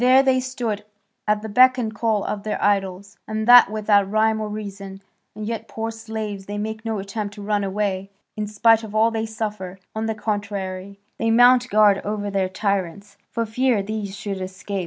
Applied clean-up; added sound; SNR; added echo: none; none; none; none.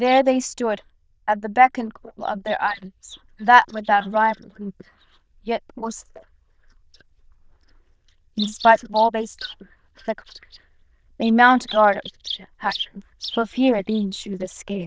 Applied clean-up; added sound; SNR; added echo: neural diffusion model UNIVERSE++.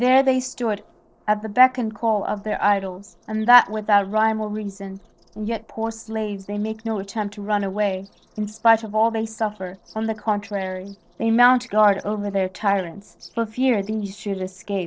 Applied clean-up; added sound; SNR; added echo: neural separator model SepFormer DNS4.